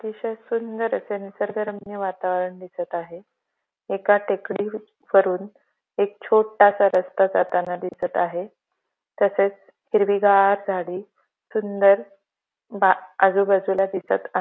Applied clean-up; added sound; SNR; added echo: none; none; none; none.